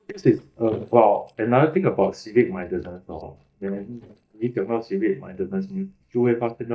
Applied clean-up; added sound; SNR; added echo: neural mask model DeepFilterNet 3.